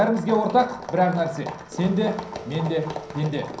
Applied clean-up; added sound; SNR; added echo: none; Telephone; 18 dB; reverberation time 0.6 s.